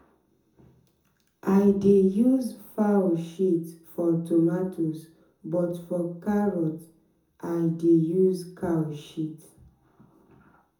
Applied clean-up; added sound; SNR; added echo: none; none; none; reverberation time 0.5 s.